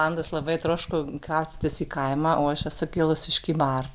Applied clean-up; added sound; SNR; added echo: none; none; none; none.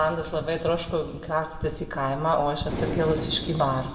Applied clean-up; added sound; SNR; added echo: none; Breathing; 10 dB; reverberation time 1.7 s.